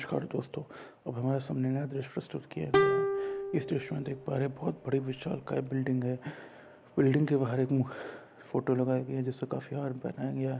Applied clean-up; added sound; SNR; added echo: none; Plucked string instrument; 0 dB; none.